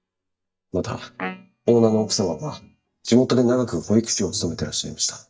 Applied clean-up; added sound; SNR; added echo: neural mask model DeepFilterNet 3.